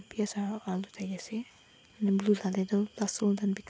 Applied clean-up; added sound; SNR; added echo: none; none; none; none.